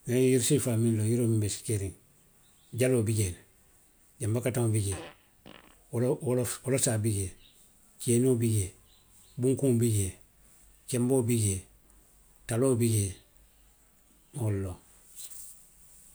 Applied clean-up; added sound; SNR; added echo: none; Fart; 19 dB; none.